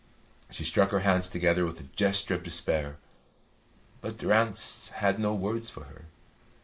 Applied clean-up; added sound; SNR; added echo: neural mask model Resemble Enhance denoiser.